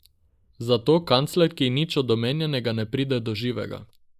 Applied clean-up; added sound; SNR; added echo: neural mask model Resemble Enhance denoiser.